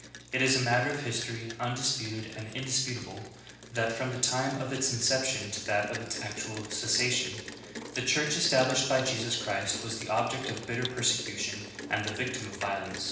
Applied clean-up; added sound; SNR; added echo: none; Rain; 13 dB; reverberation time 0.9 s.